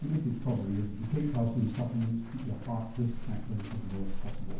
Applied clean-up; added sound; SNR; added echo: none; Livestock, farm animals, working animals; 5 dB; reverberation time 0.9 s.